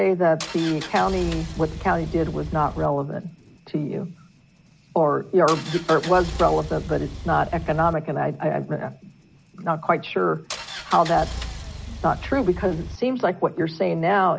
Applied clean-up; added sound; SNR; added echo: none; Engine; 10 dB; none.